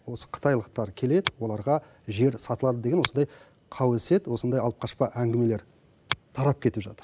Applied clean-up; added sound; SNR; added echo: none; Finger snapping; 9 dB; none.